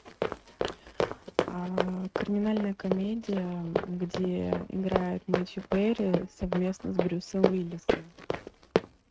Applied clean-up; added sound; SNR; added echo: neural mask model RNNoise.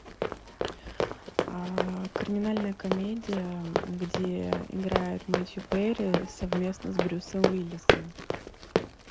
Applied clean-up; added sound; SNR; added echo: none; Run; 0 dB; none.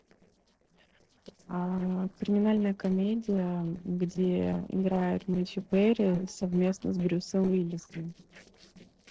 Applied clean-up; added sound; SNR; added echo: neural separator model SepFormer DNS4.